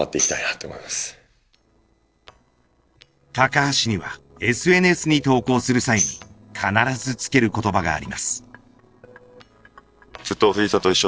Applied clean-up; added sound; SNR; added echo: neural separator model SepFormer DNS4.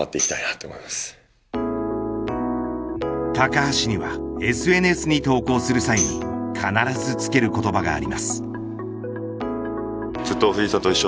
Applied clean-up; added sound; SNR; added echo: none; Tambourine; 9 dB; none.